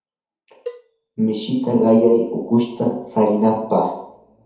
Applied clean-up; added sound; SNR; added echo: none; Cowbell; 19 dB; reverberation time 0.8 s.